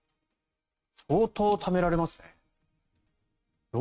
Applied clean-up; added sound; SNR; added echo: neural mask model RNNoise.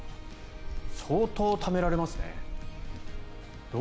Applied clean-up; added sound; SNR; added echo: none; Wind; 3 dB; none.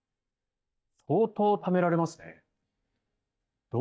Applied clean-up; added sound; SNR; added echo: neural mask model DeepFilterNet 3.